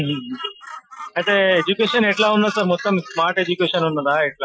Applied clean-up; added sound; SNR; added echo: classical method Wiener filter.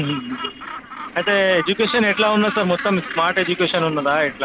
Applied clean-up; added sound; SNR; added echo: none; Gull, seagull; 12 dB; none.